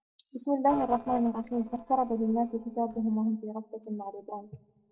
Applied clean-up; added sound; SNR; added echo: neural separator model SepFormer DNS4.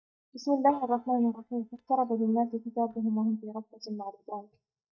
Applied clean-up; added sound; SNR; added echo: neural mask model DeepFilterNet 3.